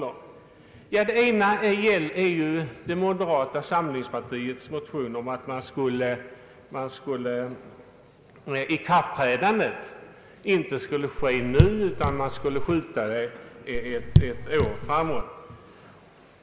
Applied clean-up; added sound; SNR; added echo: none; Raindrop / Drip; -2 dB; none.